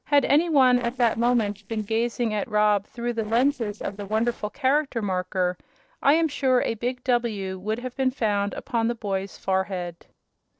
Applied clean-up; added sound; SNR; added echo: neural separator model SepFormer DNS4.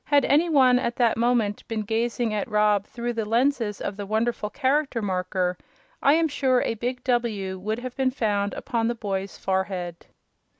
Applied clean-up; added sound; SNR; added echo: none; none; none; none.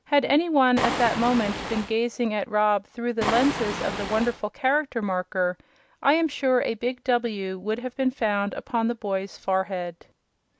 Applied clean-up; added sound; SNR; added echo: none; Waves, surf; 5 dB; none.